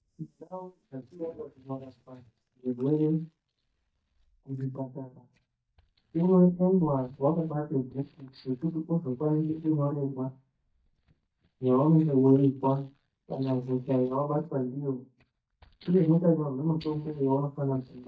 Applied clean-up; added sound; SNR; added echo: neural mask model DeepFilterNet 3.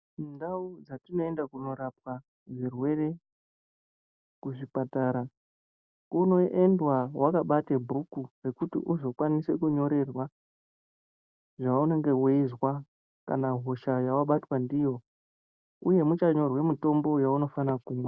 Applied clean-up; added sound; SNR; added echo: none; none; none; none.